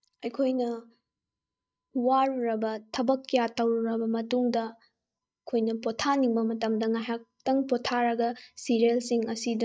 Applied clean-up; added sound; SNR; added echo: neural mask model DeepFilterNet 3.